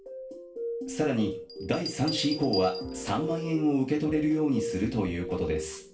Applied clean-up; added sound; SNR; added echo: none; Bell; 17 dB; reverberation time 0.3 s.